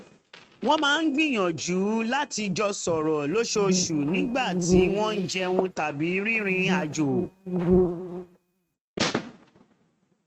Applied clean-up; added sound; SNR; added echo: neural mask model RNNoise.